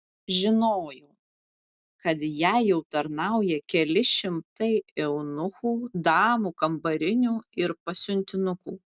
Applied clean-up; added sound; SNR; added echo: none; none; none; none.